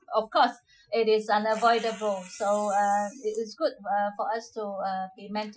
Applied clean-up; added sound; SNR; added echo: classical method Wiener filter.